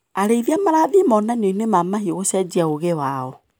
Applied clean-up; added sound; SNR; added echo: none; none; none; none.